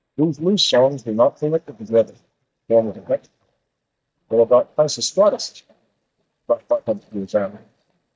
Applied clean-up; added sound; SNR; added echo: neural mask model DeepFilterNet 3.